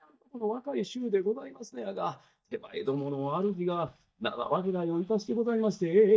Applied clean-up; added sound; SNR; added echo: neural mask model DeepFilterNet 3.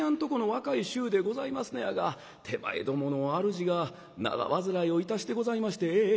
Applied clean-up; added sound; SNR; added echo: none; none; none; none.